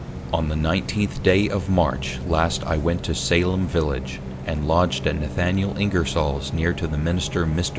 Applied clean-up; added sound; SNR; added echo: none; Bus; 9 dB; none.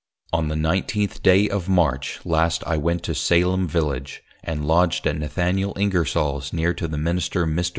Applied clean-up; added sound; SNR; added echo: none; none; none; none.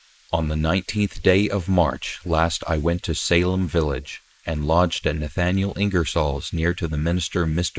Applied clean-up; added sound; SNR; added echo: neural mask model Resemble Enhance denoiser.